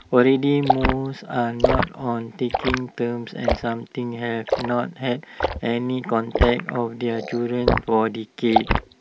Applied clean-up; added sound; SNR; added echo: none; Liquid; 3 dB; none.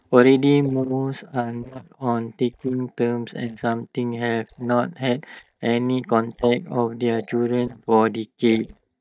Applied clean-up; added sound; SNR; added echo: neural mask model DeepFilterNet 3.